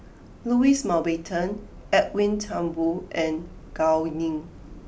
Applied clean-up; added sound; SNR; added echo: none; none; none; none.